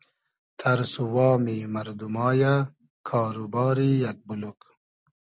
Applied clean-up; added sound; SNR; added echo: none; none; none; none.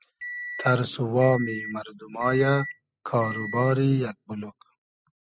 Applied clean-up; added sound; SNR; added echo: classical method spectral subtraction.